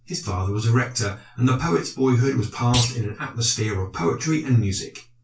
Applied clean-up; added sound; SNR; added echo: none; Thump, thud; 11 dB; reverberation time 0.1 s.